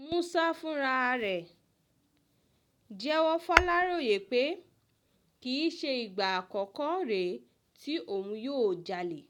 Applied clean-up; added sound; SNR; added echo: none; Tap / Hammer; 2 dB; none.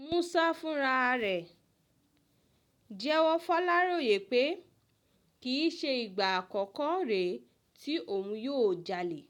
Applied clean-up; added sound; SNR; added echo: none; none; none; none.